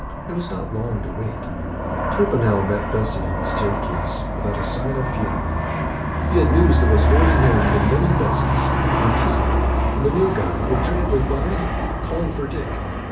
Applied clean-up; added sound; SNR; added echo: none; Aircraft; -4 dB; reverberation time 0.3 s.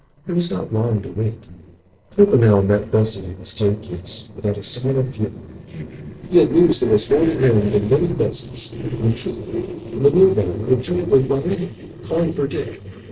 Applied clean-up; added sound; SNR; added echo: neural separator model SepFormer DNS4.